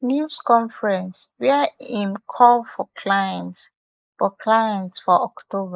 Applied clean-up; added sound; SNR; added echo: neural mask model Resemble Enhance denoiser.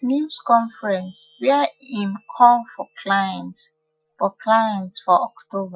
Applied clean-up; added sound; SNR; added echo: classical method Wiener filter.